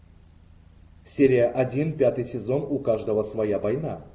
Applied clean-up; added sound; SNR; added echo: none; none; none; none.